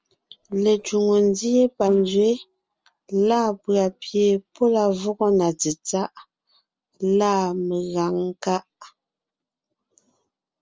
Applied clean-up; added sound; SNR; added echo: neural separator model SepFormer DNS4.